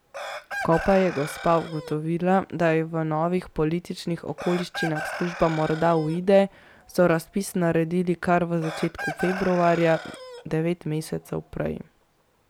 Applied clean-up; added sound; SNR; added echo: none; Chicken, rooster; 13 dB; none.